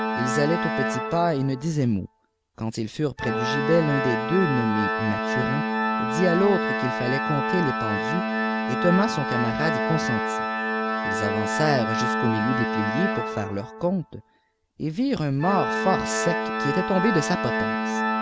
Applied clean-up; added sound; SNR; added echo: none; Organ; 1 dB; none.